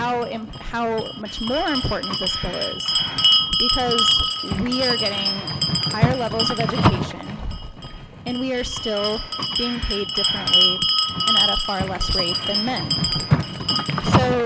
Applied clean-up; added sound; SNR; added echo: none; Bell; -5 dB; none.